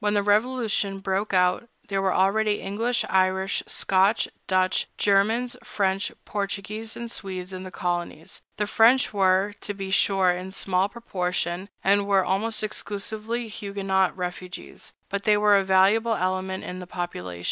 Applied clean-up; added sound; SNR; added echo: none; none; none; none.